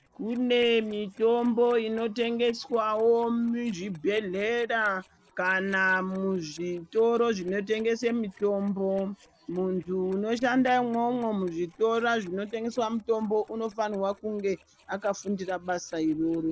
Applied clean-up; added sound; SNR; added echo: neural separator model SepFormer DNS4.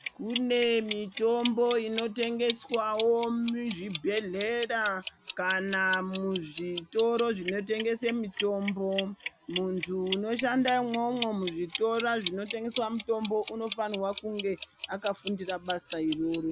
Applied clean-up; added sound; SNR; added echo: none; Clock; 0 dB; none.